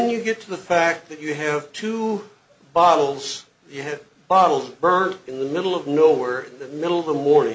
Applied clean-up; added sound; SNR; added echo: none; none; none; none.